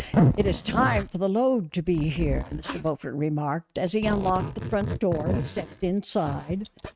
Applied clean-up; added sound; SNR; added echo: neural mask model RNNoise.